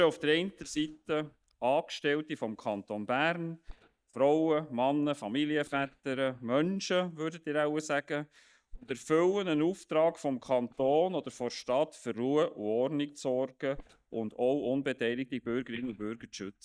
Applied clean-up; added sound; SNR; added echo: neural mask model DeepFilterNet 3.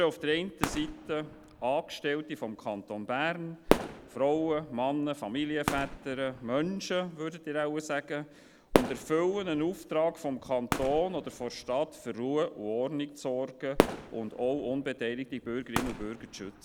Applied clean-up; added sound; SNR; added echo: none; Fireworks; 5 dB; none.